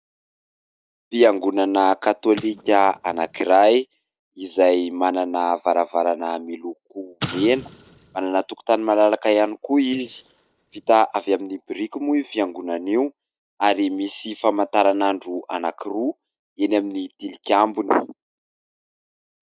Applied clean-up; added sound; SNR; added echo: neural mask model DeepFilterNet 3.